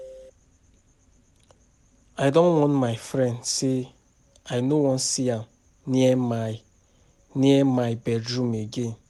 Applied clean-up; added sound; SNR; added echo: none; none; none; none.